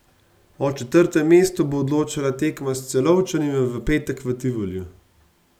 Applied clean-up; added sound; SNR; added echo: none; none; none; none.